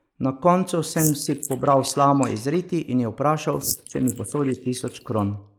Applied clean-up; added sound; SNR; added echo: neural mask model Resemble Enhance denoiser.